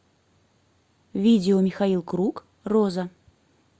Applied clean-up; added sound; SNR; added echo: none; none; none; none.